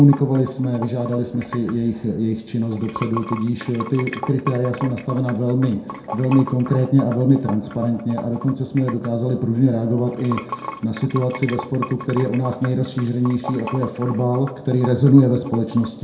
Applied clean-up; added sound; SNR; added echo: none; Sink (filling or washing) / Water; 15 dB; reverberation time 0.5 s.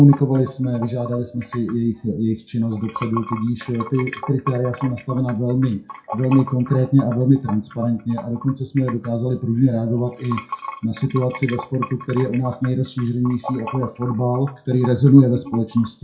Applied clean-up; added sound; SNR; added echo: classical method WPE with log-MMSE.